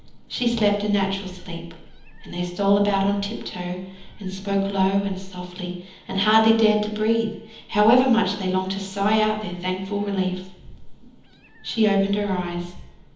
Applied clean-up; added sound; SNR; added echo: none; Meow; 19 dB; reverberation time 1.3 s.